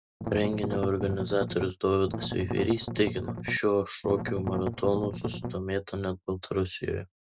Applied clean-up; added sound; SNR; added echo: none; Strum; 5 dB; none.